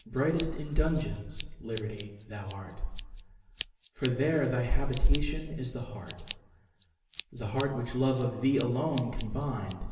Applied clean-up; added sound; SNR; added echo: none; Scissors; 12 dB; reverberation time 1.0 s.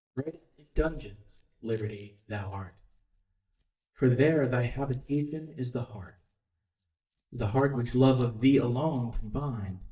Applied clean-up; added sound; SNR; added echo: neural mask model DeepFilterNet 3.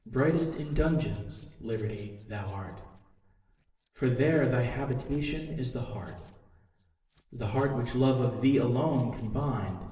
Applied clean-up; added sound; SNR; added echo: neural separator model SepFormer DNS4.